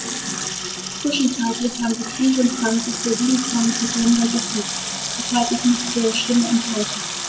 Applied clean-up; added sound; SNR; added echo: none; Sink (filling or washing) / Water tap, faucet; 5 dB; none.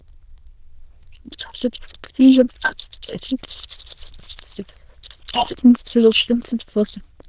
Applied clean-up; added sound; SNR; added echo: neural diffusion model UNIVERSE++.